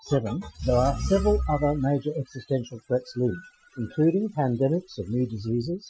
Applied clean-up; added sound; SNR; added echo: classical method Wiener filter.